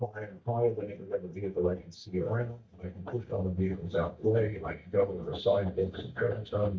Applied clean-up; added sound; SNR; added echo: neural mask model DeepFilterNet 3.